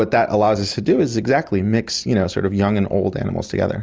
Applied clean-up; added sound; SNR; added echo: none; none; none; none.